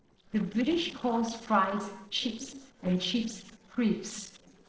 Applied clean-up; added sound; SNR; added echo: neural separator model SepFormer DNS4.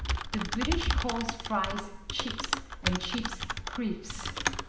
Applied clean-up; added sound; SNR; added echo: none; Typing; -2 dB; reverberation time 0.9 s.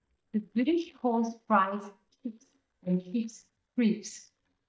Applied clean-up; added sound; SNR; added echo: neural mask model DeepFilterNet 3.